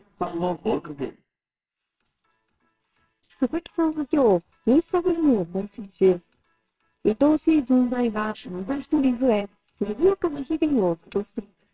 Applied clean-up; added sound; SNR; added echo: neural separator model SepFormer WHAMR!.